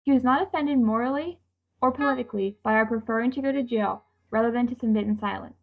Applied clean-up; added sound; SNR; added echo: neural mask model DeepFilterNet 3.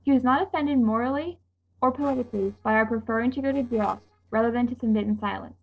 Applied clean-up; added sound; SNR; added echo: neural separator model SepFormer DNS4.